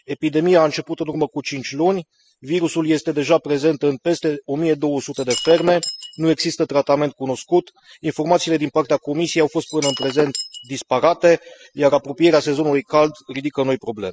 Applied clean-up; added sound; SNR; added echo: classical method spectral subtraction.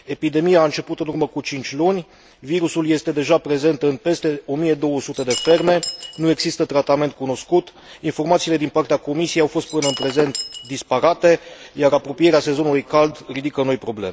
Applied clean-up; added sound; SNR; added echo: none; Shatter; 9 dB; none.